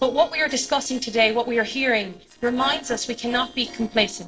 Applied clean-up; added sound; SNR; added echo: neural separator model SepFormer DNS4.